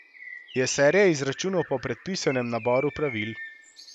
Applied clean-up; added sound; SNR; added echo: none; Bird; 15 dB; none.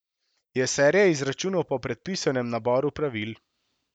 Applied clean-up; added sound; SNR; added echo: none; none; none; none.